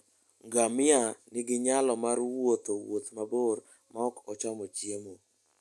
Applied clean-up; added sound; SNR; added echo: none; none; none; none.